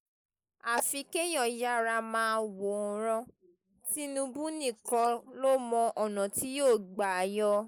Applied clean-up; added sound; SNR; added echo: neural mask model Resemble Enhance denoiser.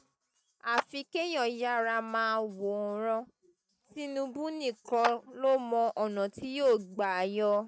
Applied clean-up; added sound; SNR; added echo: neural mask model RNNoise.